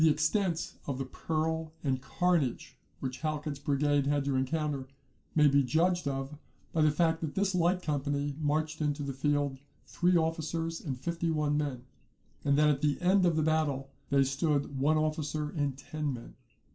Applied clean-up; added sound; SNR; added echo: none; none; none; reverberation time 0.2 s.